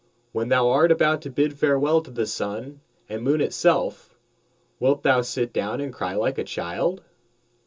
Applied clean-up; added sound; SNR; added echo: none; none; none; reverberation time 0.2 s.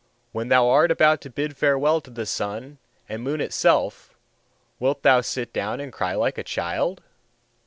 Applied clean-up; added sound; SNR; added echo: none; none; none; none.